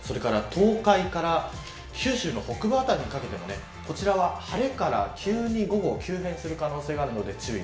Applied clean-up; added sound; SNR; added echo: none; none; none; reverberation time 0.7 s.